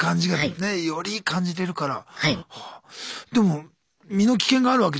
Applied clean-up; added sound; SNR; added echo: none; none; none; none.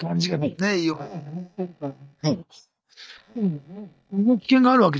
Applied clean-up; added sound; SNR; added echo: neural mask model DeepFilterNet 3.